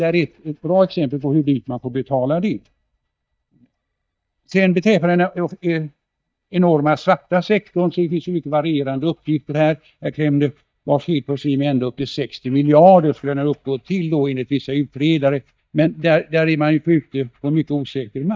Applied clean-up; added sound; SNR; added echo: neural mask model DeepFilterNet 3.